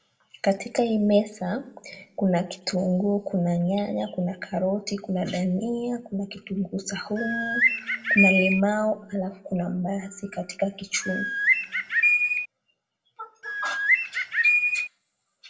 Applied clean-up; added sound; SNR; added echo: none; Bird; -4 dB; reverberation time 0.5 s.